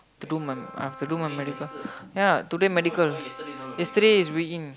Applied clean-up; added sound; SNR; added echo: none; Wind instrument, woodwind instrument; 18 dB; none.